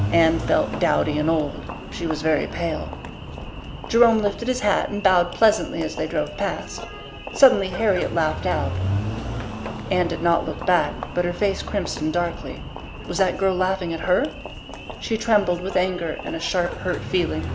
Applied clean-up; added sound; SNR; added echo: none; Engine; 8 dB; none.